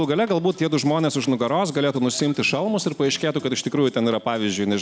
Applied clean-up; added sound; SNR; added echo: none; none; none; none.